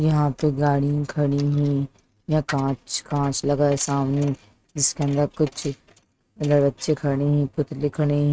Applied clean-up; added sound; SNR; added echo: neural mask model RNNoise.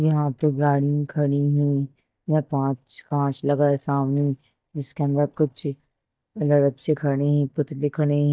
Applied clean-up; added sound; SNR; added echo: neural mask model DeepFilterNet 3.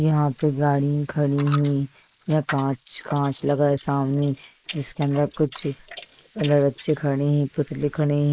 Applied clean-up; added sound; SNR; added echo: neural mask model Resemble Enhance denoiser.